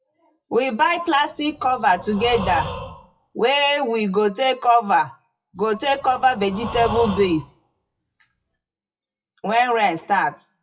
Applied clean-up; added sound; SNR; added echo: classical method WPE with log-MMSE.